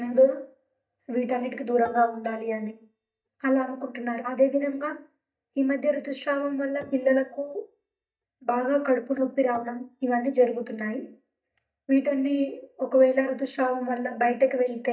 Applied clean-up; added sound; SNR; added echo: neural mask model DeepFilterNet 3.